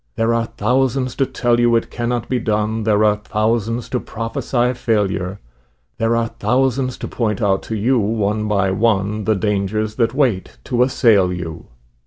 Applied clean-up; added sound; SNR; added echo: none; none; none; none.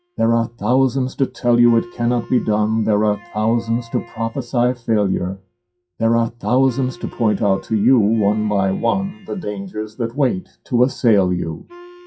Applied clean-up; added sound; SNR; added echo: classical method WPE with log-MMSE.